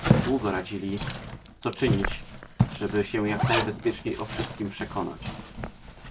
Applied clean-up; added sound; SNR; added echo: none; Zipper (clothing); -1 dB; none.